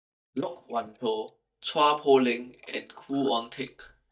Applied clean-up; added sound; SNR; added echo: neural mask model DeepFilterNet 3.